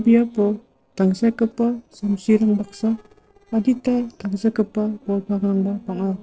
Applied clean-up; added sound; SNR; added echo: neural separator model SepFormer DNS4.